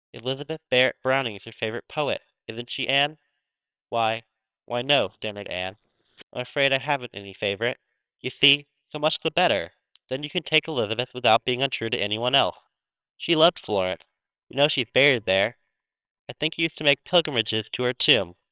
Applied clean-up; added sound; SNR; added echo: neural separator model SepFormer WHAMR!.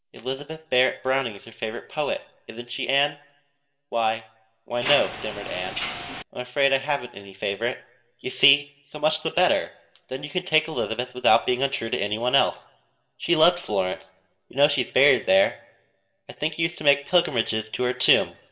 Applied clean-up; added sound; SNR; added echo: none; Mechanisms; 10 dB; reverberation time 0.5 s.